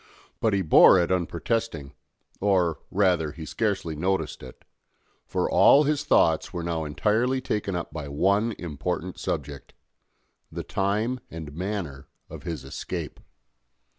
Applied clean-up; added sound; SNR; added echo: none; none; none; none.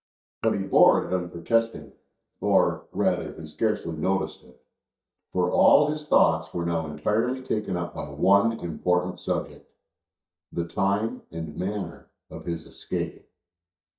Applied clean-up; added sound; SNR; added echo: neural mask model DeepFilterNet 3.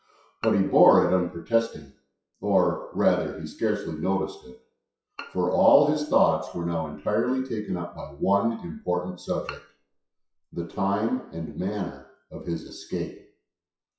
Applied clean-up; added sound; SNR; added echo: classical method WPE with log-MMSE.